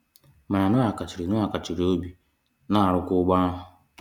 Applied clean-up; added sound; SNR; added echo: none; none; none; none.